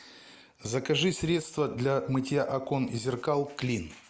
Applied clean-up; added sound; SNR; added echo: none; none; none; none.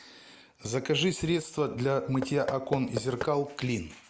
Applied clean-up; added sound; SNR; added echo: none; Knock / Wood; 11 dB; none.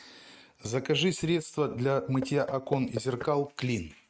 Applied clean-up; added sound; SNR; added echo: neural mask model RNNoise.